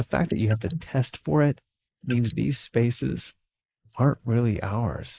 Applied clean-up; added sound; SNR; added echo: neural mask model Resemble Enhance denoiser.